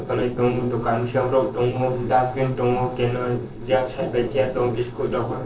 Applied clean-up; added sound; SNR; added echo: neural separator model SepFormer DNS4.